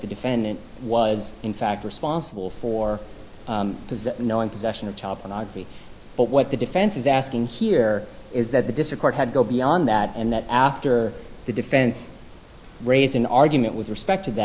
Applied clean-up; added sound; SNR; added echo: none; Insect; 16 dB; none.